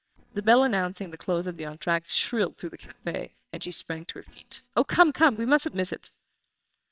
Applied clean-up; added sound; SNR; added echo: neural separator model SepFormer WHAMR!.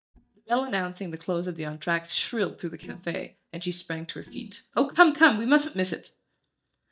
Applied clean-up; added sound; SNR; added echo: neural mask model DeepFilterNet 3.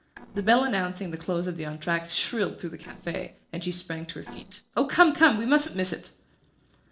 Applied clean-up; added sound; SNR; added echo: neural separator model SepFormer DNS4.